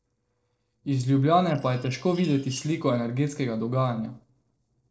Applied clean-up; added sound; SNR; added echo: neural separator model SepFormer DNS4.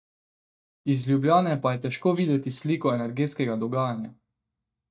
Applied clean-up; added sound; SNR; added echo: neural mask model DeepFilterNet 3.